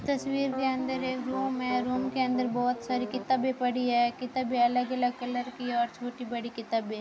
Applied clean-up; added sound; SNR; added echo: none; Piano; 11 dB; none.